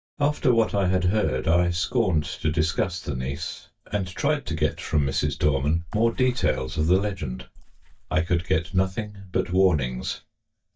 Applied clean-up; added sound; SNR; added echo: neural mask model DeepFilterNet 3.